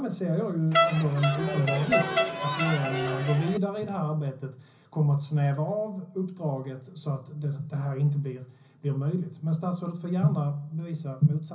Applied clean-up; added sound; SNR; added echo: none; Crowd; 0 dB; reverberation time 0.5 s.